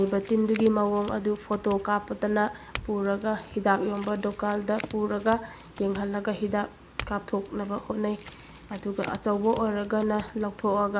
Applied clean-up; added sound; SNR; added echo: none; Chink, clink / Domestic sounds, home sounds; 17 dB; none.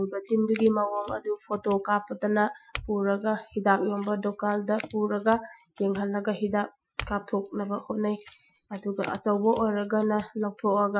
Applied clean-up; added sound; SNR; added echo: classical method Wiener filter.